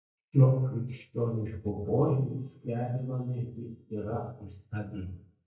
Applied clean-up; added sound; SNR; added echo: neural mask model DeepFilterNet 3.